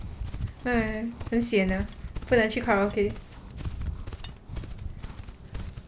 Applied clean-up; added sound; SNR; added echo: none; Livestock, farm animals, working animals; 12 dB; none.